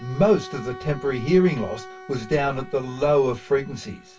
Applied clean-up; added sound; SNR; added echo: none; Bowed string instrument; 18 dB; reverberation time 0.1 s.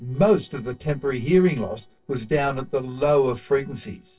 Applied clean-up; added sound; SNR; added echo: neural separator model SepFormer DNS4.